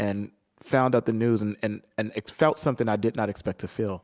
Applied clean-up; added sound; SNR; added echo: none; none; none; none.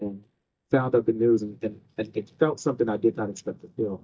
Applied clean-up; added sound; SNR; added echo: neural mask model DeepFilterNet 3.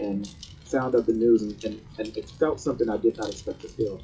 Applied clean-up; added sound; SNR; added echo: classical method WPE with log-MMSE.